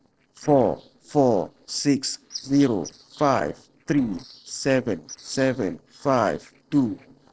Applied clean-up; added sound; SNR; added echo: neural separator model SepFormer DNS4.